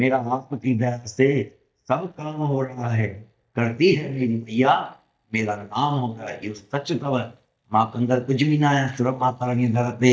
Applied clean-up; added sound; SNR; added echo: neural mask model DeepFilterNet 3.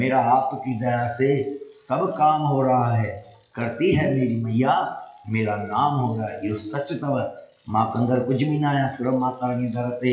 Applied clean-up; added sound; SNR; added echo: classical method WPE with log-MMSE.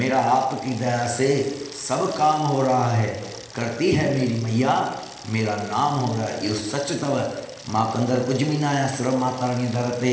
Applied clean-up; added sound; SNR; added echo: none; Bicycle; 20 dB; reverberation time 1.1 s.